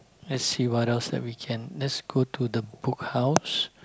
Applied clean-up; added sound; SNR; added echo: none; none; none; none.